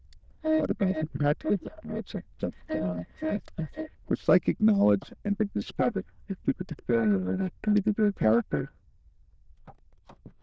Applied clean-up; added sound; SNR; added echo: neural diffusion model UNIVERSE++.